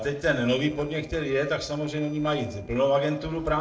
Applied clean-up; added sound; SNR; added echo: neural separator model SepFormer DNS4.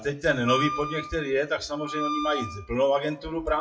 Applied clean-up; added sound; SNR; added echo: classical method WPE with log-MMSE.